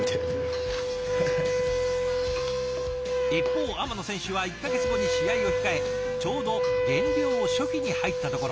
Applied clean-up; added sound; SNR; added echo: none; Wind instrument, woodwind instrument; -5 dB; none.